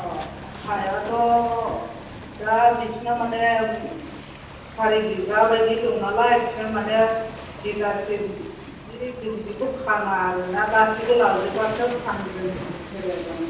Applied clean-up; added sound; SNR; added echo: none; Waves, surf; 15 dB; reverberation time 0.9 s.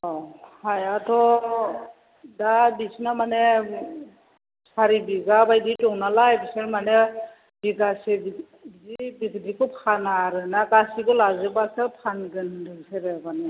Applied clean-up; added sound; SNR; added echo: none; none; none; none.